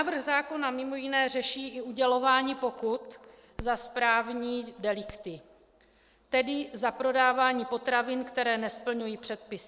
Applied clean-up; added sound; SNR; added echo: neural separator model SepFormer DNS4.